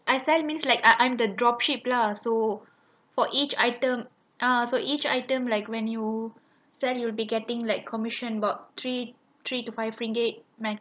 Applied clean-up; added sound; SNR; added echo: none; none; none; none.